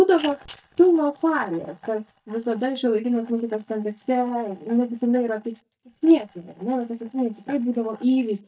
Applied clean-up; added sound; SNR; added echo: neural mask model DeepFilterNet 3.